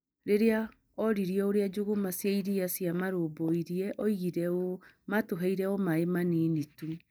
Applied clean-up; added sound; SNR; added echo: neural mask model DeepFilterNet 3.